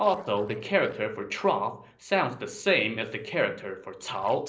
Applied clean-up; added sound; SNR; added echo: neural separator model SepFormer DNS4.